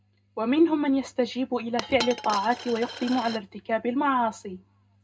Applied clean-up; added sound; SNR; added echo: none; Coin (dropping); 13 dB; reverberation time 0.2 s.